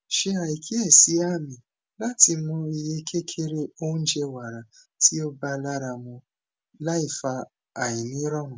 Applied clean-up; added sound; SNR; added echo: none; none; none; none.